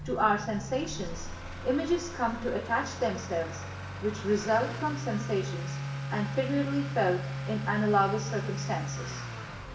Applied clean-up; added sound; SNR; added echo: none; Accelerating, revving, vroom / Motor vehicle (road); 6 dB; reverberation time 0.8 s.